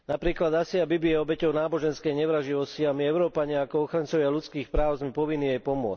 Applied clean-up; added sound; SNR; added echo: none; none; none; none.